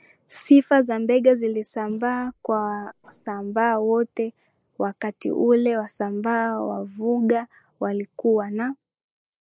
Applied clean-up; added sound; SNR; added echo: neural mask model Resemble Enhance denoiser.